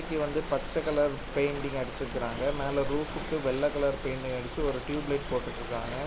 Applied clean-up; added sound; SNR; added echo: none; Chatter + Stream; 6 dB; none.